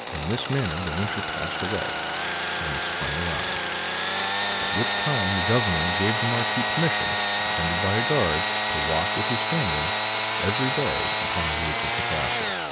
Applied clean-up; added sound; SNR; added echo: none; Sawing / Engine; -3 dB; none.